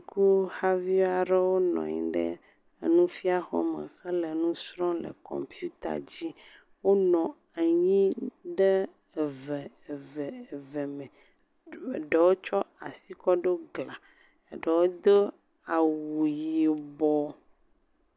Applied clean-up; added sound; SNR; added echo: none; none; none; none.